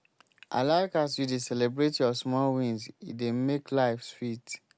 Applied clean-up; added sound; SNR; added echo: none; none; none; none.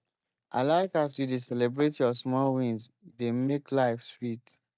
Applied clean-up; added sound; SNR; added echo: neural mask model DeepFilterNet 3.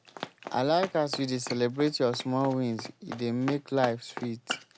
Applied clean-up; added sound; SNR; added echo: none; Run; 12 dB; none.